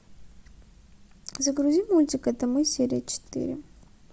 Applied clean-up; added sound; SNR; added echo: none; none; none; none.